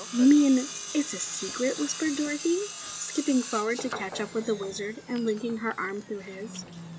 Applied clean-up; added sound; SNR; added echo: none; Tools; 11 dB; none.